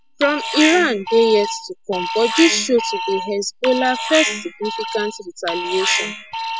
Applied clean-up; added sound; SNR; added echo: classical method spectral subtraction.